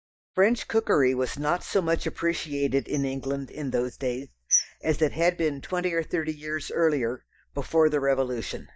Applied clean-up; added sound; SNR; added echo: neural mask model DeepFilterNet 3.